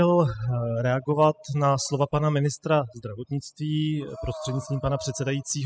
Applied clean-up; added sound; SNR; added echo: classical method spectral subtraction.